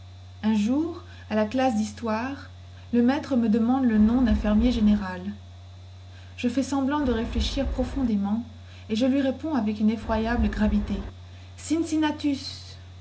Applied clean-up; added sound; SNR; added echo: none; Wind; 5 dB; none.